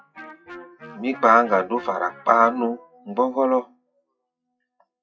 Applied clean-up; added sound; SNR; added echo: classical method WPE with log-MMSE.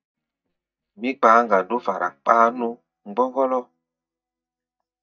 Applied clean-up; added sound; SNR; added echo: neural mask model DeepFilterNet 3.